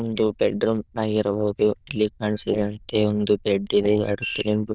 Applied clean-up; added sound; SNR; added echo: neural diffusion model UNIVERSE++.